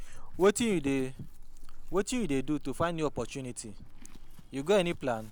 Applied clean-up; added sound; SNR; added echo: none; Chewing, mastication / Livestock, farm animals, working animals; 8 dB; none.